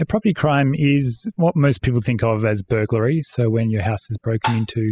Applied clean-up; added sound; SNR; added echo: classical method spectral subtraction.